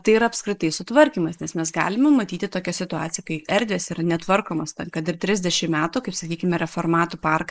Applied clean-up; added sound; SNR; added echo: neural mask model Resemble Enhance denoiser.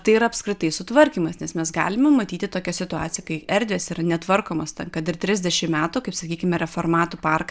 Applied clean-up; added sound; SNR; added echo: none; none; none; none.